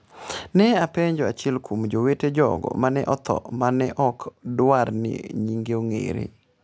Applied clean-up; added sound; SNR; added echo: none; none; none; none.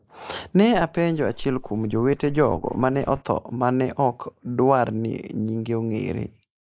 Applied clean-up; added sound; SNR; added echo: neural mask model Resemble Enhance denoiser.